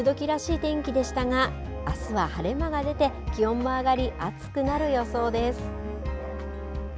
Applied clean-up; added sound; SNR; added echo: none; Musical instrument; 9 dB; none.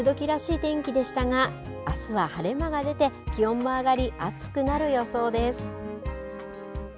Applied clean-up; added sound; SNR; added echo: none; none; none; none.